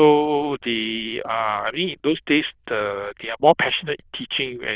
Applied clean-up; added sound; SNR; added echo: neural diffusion model UNIVERSE++.